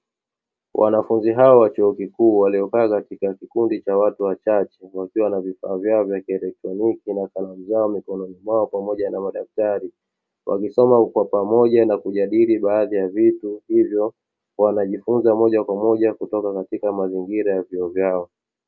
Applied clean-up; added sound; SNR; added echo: none; none; none; none.